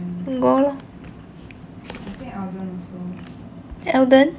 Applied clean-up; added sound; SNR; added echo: none; none; none; none.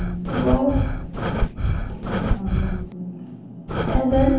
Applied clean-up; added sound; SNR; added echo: none; Breathing; -1 dB; reverberation time 1.0 s.